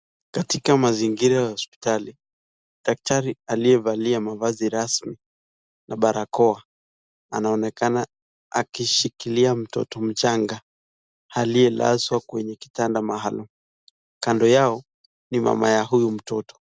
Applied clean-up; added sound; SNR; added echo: none; none; none; none.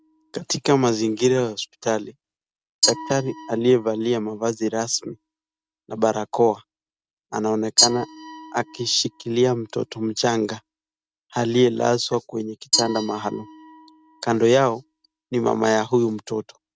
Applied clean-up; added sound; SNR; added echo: neural mask model RNNoise.